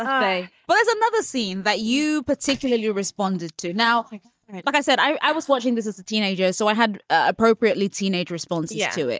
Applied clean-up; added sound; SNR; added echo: neural mask model DeepFilterNet 3.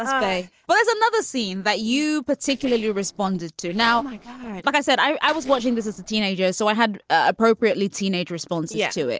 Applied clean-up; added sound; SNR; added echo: neural separator model SepFormer DNS4.